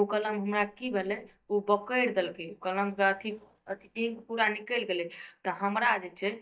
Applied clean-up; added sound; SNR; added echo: neural mask model DeepFilterNet 3.